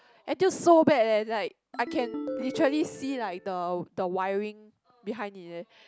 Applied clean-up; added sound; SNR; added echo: none; Ringtone; 10 dB; none.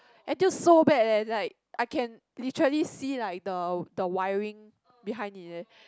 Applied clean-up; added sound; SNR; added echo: none; none; none; none.